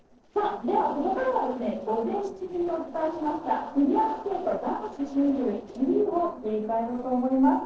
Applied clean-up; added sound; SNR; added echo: neural separator model SepFormer DNS4.